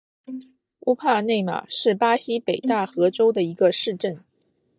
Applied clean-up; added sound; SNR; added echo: neural mask model DeepFilterNet 3.